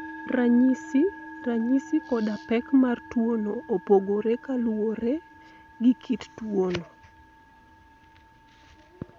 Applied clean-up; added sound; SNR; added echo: none; Musical instrument; 18 dB; none.